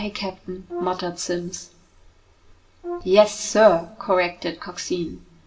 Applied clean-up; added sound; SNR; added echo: none; Brass instrument; 14 dB; reverberation time 0.3 s.